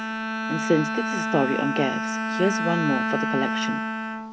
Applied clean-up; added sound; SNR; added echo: none; Bowed string instrument; 0 dB; none.